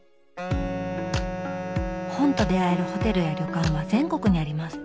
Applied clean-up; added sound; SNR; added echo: none; Wind instrument, woodwind instrument; 7 dB; none.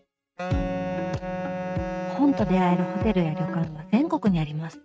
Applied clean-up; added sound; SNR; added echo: neural mask model RNNoise.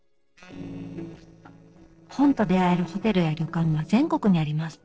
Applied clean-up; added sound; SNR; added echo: neural separator model SepFormer DNS4.